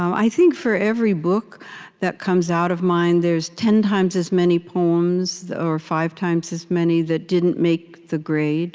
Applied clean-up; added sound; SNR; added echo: none; none; none; none.